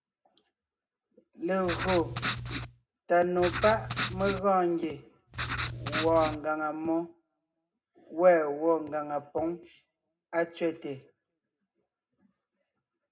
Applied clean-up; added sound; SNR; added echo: none; Writing; 0 dB; reverberation time 0.2 s.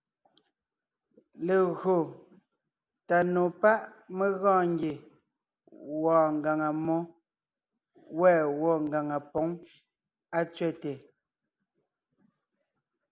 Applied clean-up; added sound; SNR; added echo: none; none; none; none.